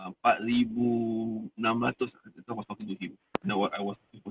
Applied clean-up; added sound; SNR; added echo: neural mask model RNNoise.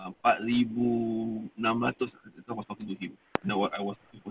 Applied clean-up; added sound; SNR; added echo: none; Fireworks; 16 dB; none.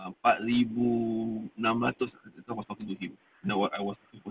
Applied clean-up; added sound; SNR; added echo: none; none; none; none.